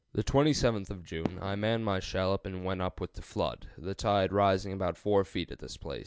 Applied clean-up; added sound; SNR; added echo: none; Fireworks; 16 dB; none.